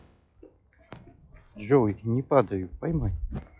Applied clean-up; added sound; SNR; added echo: classical method log-MMSE.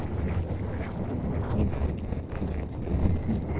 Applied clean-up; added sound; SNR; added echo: neural separator model SepFormer DNS4.